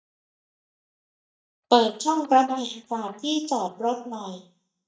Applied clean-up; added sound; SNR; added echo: neural mask model DeepFilterNet 3.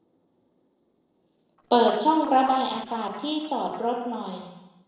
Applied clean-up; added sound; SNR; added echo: neural separator model SepFormer DNS4.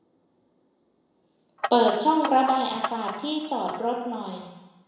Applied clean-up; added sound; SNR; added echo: none; Clock; 9 dB; reverberation time 1.0 s.